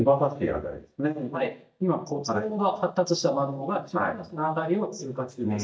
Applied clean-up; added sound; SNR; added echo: neural mask model DeepFilterNet 3.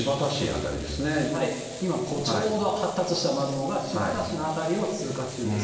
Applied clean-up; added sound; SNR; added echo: none; Frying (food); 17 dB; reverberation time 1.3 s.